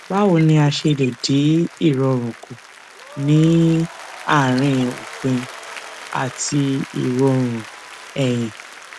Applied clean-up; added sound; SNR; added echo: none; Applause; 18 dB; none.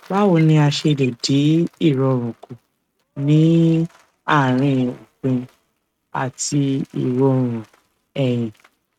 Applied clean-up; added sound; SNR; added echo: neural mask model RNNoise.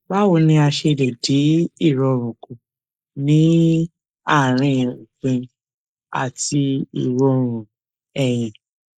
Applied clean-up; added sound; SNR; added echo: neural mask model Resemble Enhance denoiser.